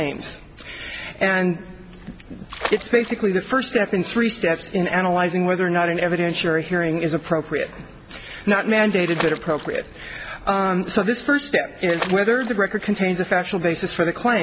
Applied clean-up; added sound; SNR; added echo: none; Water / Splash, splatter; 11 dB; none.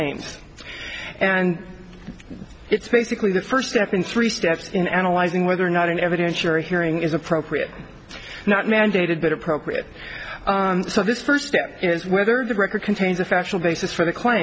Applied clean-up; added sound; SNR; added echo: none; none; none; none.